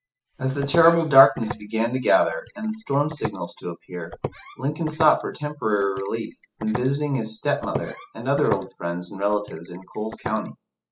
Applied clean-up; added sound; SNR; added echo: classical method spectral subtraction.